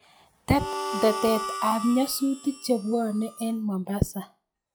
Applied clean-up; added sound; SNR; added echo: classical method log-MMSE.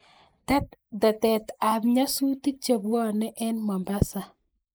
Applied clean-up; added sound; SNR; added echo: neural mask model Resemble Enhance denoiser.